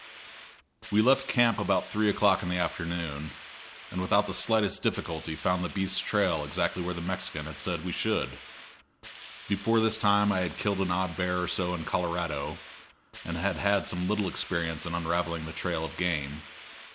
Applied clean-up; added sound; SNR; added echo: none; Hiss; 16 dB; none.